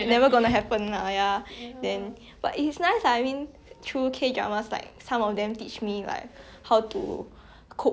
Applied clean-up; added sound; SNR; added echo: none; none; none; none.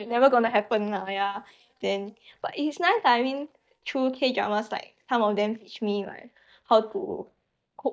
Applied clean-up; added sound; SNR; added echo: neural mask model DeepFilterNet 3.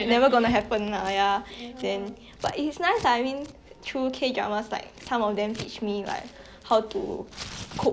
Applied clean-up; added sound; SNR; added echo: none; Scissors; 18 dB; reverberation time 0.3 s.